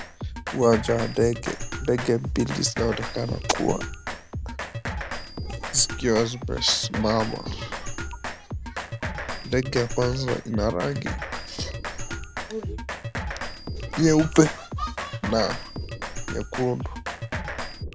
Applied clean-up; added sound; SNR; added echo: none; Drum kit; 6 dB; none.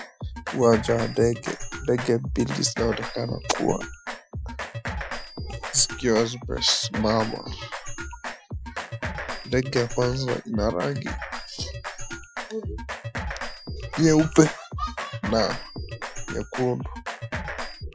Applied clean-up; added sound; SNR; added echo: classical method Wiener filter.